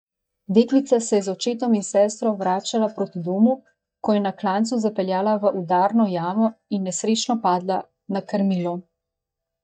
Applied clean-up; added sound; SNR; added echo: neural mask model DeepFilterNet 3.